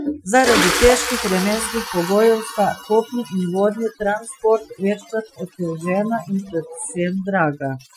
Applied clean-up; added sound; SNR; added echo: classical method Wiener filter.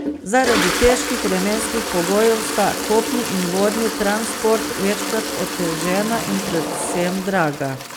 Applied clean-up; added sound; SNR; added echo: none; Toilet flush; 4 dB; none.